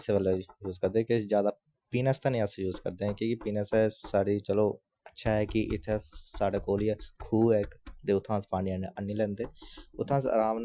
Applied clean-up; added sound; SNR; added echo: classical method Wiener filter.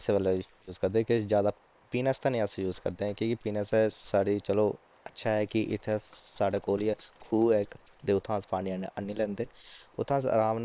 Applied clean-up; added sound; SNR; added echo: neural separator model SepFormer WHAM!.